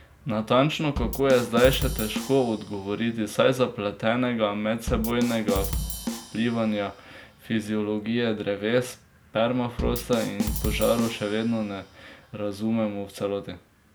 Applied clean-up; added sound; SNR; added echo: none; Bass drum / Drum kit; 8 dB; none.